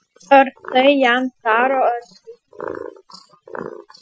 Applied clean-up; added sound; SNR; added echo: classical method Wiener filter.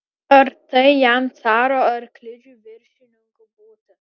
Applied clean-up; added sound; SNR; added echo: none; none; none; none.